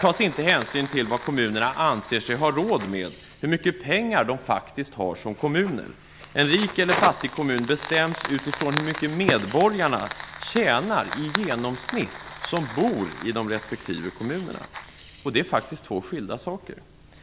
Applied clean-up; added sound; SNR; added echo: none; Fire; 11 dB; none.